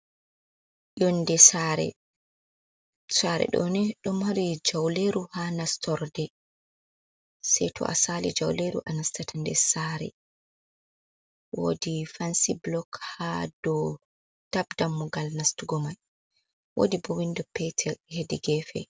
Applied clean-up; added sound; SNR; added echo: none; none; none; none.